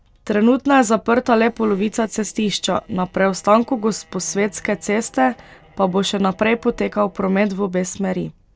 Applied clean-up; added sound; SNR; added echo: neural separator model SepFormer DNS4.